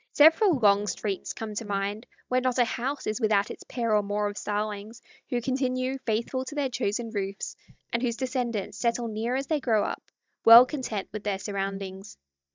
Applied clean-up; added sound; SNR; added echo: neural mask model DeepFilterNet 3.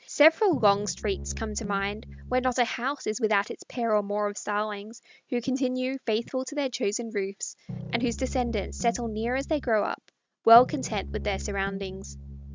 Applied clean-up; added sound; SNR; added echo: neural mask model RNNoise.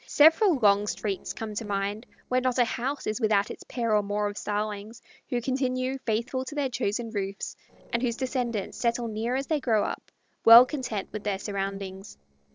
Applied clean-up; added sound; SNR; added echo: neural separator model SepFormer DNS4.